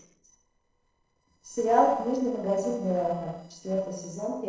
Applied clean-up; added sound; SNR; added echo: neural separator model SepFormer DNS4.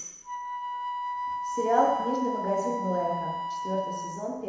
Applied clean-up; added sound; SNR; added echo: none; Wind instrument, woodwind instrument; 3 dB; reverberation time 1.0 s.